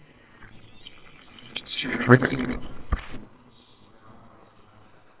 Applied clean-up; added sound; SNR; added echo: neural separator model SepFormer WHAMR!.